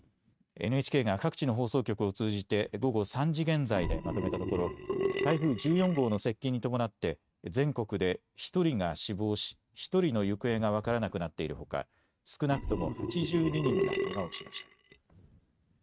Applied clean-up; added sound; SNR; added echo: neural mask model RNNoise.